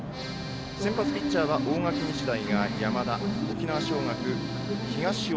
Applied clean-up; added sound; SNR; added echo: none; Accordion; 11 dB; none.